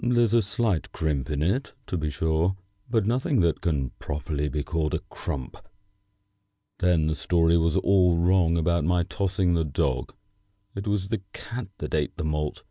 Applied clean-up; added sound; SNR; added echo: none; none; none; none.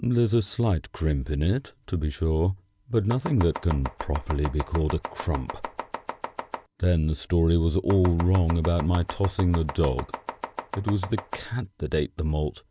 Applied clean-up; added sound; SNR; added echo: none; Domestic sounds, home sounds; 11 dB; none.